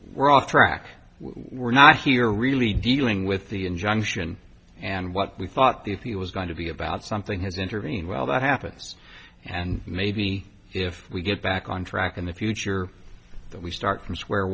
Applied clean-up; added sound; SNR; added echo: none; none; none; none.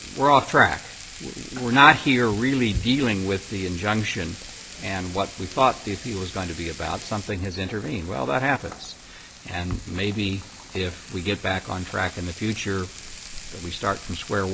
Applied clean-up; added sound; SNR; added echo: none; Frying (food); 16 dB; none.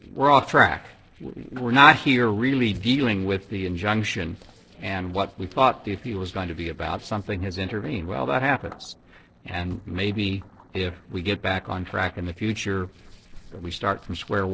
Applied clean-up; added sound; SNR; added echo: neural separator model SepFormer DNS4.